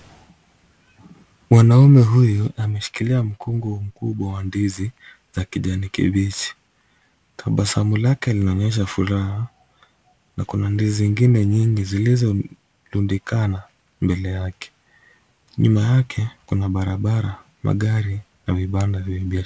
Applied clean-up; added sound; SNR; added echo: none; none; none; none.